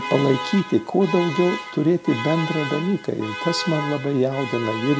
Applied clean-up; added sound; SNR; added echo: none; Alarm; 9 dB; none.